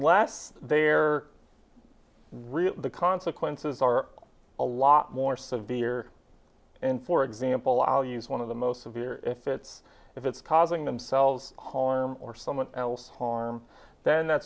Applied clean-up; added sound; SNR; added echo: none; none; none; none.